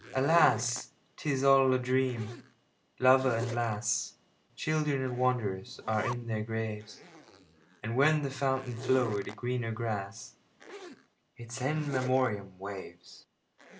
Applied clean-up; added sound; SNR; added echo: none; Zipper (clothing); 16 dB; none.